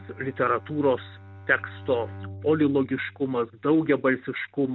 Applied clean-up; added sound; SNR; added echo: none; Bowed string instrument; 18 dB; none.